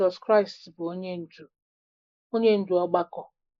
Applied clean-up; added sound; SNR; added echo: neural mask model Resemble Enhance denoiser.